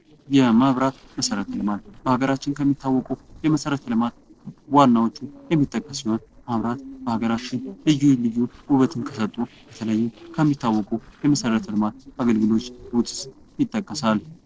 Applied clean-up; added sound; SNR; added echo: neural separator model SepFormer DNS4.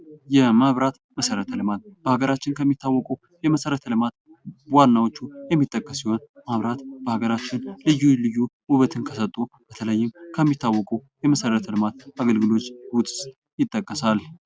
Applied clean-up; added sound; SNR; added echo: none; none; none; none.